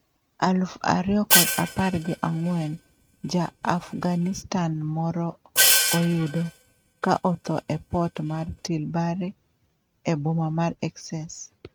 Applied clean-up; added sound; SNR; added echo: neural mask model RNNoise.